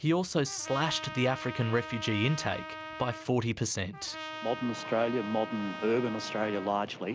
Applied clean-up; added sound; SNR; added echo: none; Trumpet; 11 dB; none.